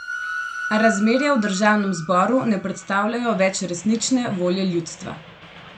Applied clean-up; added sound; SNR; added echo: none; Train; 12 dB; none.